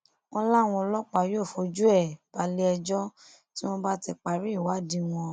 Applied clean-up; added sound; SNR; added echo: none; none; none; none.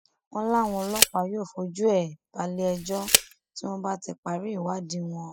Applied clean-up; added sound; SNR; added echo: classical method spectral subtraction.